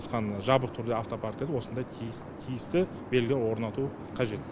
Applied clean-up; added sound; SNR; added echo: none; none; none; none.